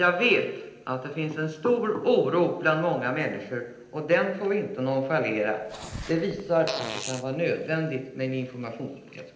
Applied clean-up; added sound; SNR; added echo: none; Fart; 11 dB; reverberation time 0.8 s.